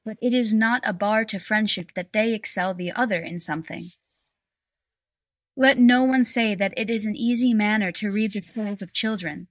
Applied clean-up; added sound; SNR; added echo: neural mask model DeepFilterNet 3.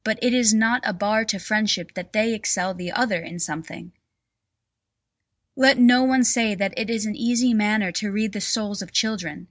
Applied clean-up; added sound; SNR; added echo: none; none; none; none.